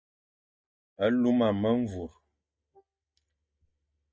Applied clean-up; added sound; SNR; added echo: neural mask model DeepFilterNet 3.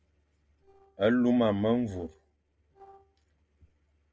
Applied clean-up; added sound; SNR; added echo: neural separator model SepFormer DNS4.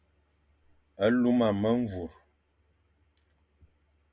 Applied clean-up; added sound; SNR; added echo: none; none; none; none.